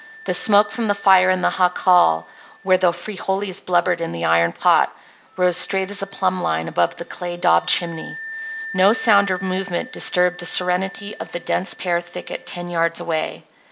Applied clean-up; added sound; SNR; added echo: none; Wind instrument, woodwind instrument; 18 dB; none.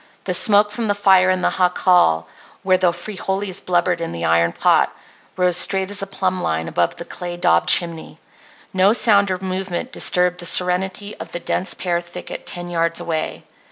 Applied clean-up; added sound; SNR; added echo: none; none; none; none.